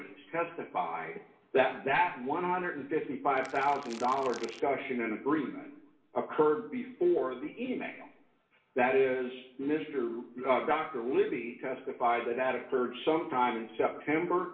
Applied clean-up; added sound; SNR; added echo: none; Crackle; 18 dB; reverberation time 0.6 s.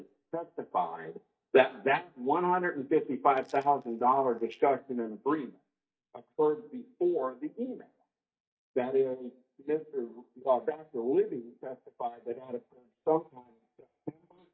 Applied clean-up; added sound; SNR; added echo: neural mask model DeepFilterNet 3.